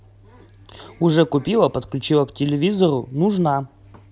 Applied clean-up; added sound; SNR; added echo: none; none; none; none.